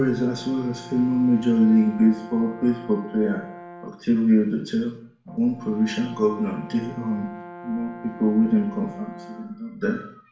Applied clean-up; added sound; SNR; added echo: none; Brass instrument; 18 dB; reverberation time 0.5 s.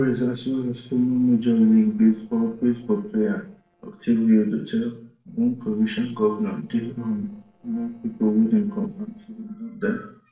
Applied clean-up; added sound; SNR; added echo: neural separator model SepFormer DNS4.